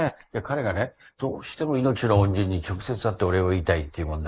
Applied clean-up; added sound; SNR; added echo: neural mask model Resemble Enhance denoiser.